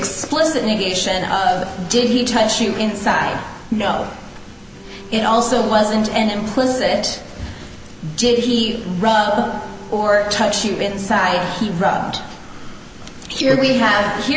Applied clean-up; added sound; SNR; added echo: none; Bowed string instrument + Rain; 18 dB; none.